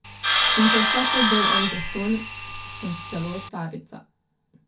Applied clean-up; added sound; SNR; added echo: none; Sawing; -4 dB; reverberation time 0.3 s.